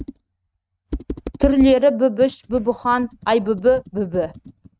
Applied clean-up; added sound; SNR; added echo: neural mask model RNNoise.